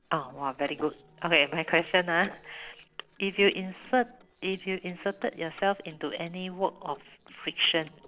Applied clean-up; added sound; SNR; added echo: neural separator model SepFormer DNS4.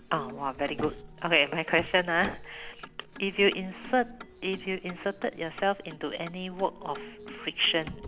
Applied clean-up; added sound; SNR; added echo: none; Motor vehicle (road) + Piano; 14 dB; none.